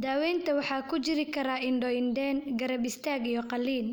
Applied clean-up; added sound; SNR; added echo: none; none; none; none.